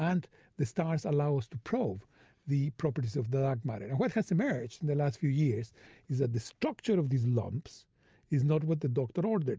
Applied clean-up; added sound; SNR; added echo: none; none; none; none.